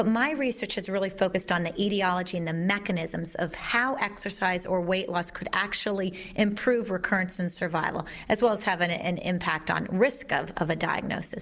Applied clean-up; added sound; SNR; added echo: none; none; none; none.